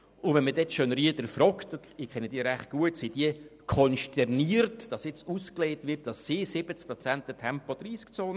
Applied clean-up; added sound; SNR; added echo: none; none; none; none.